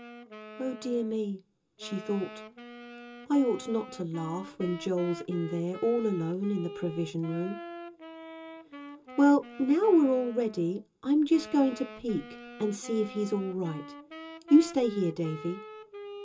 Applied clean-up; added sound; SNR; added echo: none; Wind instrument, woodwind instrument; 15 dB; reverberation time 0.2 s.